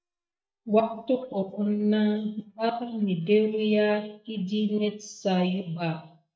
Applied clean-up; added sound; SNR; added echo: neural mask model DeepFilterNet 3.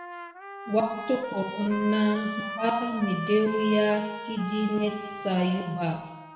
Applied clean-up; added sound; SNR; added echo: none; Trumpet; 10 dB; reverberation time 1.0 s.